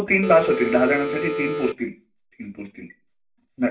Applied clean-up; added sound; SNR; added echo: none; Telephone; 3 dB; reverberation time 0.2 s.